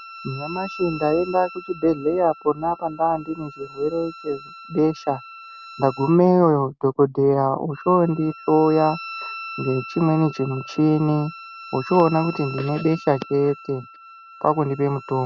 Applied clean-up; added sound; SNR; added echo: none; Wind instrument, woodwind instrument; 17 dB; none.